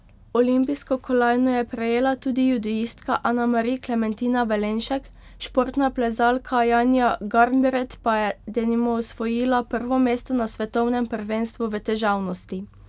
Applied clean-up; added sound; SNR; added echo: none; none; none; none.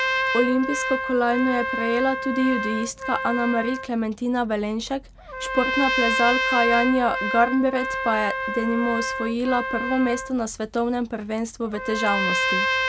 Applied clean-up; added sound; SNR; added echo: none; Trumpet; 3 dB; none.